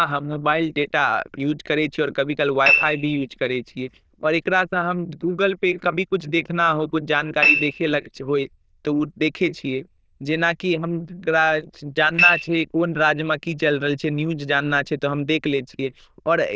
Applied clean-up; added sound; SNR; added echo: neural diffusion model UNIVERSE++.